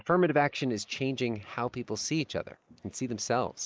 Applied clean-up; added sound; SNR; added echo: neural mask model Resemble Enhance denoiser.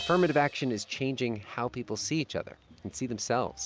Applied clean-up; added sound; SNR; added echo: none; Crash cymbal; 19 dB; none.